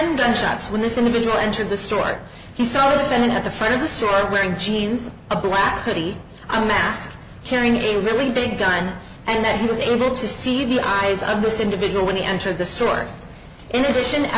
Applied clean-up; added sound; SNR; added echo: none; none; none; none.